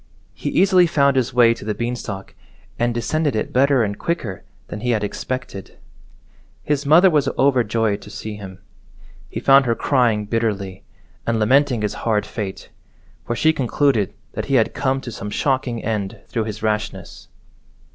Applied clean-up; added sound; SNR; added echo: none; none; none; none.